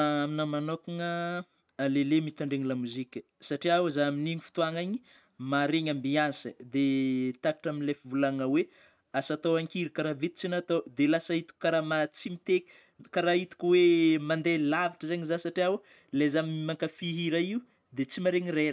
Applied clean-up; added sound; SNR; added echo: none; none; none; none.